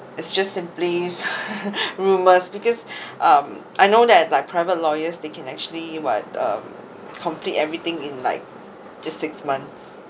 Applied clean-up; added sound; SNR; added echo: none; none; none; none.